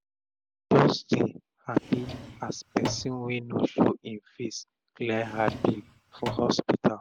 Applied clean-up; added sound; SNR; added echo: none; Drawer open or close; 12 dB; none.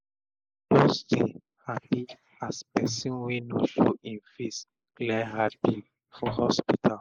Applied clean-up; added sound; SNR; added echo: neural mask model Resemble Enhance denoiser.